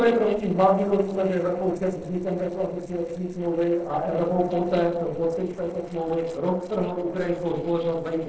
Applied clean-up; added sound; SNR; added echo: neural separator model SepFormer DNS4.